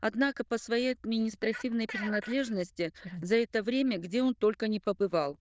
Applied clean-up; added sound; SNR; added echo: neural diffusion model UNIVERSE++.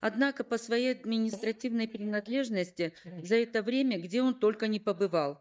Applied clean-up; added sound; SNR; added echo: neural mask model DeepFilterNet 3.